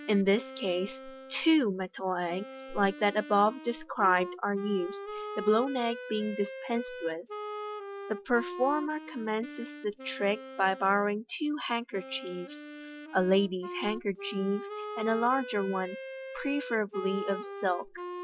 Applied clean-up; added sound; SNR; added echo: none; Wind instrument, woodwind instrument; 11 dB; none.